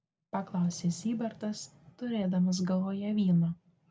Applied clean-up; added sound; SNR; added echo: none; none; none; none.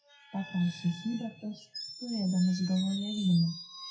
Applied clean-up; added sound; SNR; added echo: classical method WPE with log-MMSE.